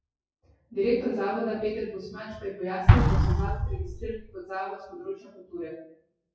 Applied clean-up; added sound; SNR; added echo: classical method WPE with log-MMSE.